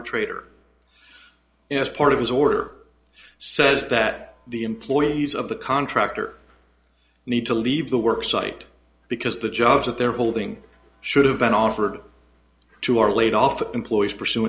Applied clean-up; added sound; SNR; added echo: none; none; none; none.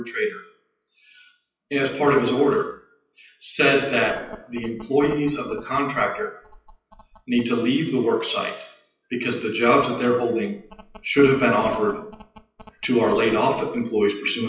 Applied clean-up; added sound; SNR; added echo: classical method WPE with log-MMSE.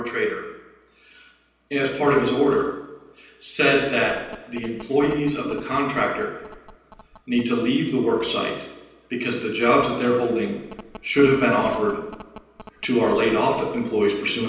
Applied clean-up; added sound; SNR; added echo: none; Telephone; 20 dB; reverberation time 0.9 s.